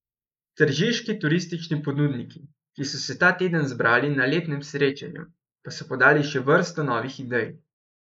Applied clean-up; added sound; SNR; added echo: neural mask model Resemble Enhance denoiser.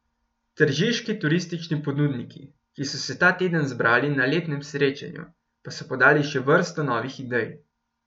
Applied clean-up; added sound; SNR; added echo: none; none; none; none.